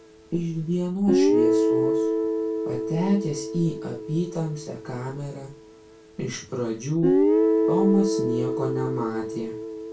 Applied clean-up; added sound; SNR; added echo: none; Guitar; -3 dB; reverberation time 0.2 s.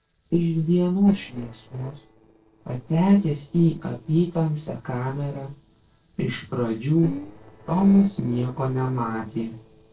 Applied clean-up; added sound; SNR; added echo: neural separator model SepFormer DNS4.